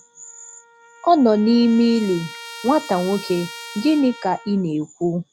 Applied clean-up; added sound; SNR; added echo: none; Trumpet; 18 dB; none.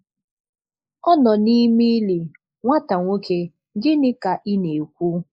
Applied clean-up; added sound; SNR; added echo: neural mask model Resemble Enhance denoiser.